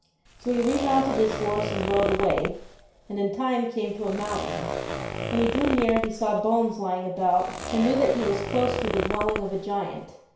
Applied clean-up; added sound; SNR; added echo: none; Zipper (clothing); 6 dB; reverberation time 0.6 s.